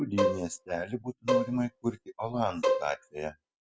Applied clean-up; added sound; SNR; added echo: none; Bowed string instrument; -1 dB; none.